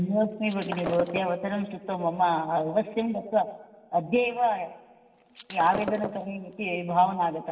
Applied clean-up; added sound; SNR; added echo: none; Shatter; 9 dB; reverberation time 2.1 s.